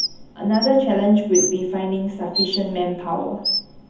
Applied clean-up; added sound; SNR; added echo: none; Bird; 7 dB; reverberation time 0.8 s.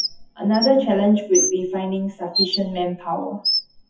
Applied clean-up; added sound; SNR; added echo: classical method WPE with log-MMSE.